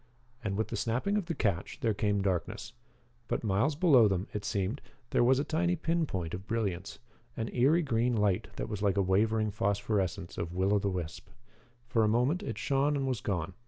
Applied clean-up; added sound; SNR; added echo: none; none; none; none.